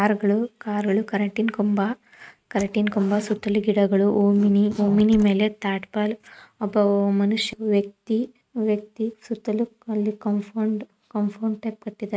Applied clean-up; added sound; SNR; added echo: neural mask model RNNoise.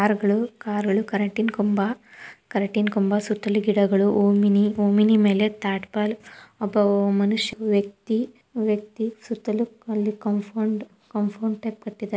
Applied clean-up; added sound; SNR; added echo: none; none; none; none.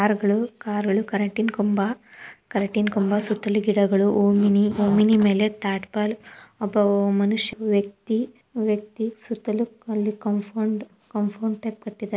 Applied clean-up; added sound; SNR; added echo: neural mask model Resemble Enhance denoiser.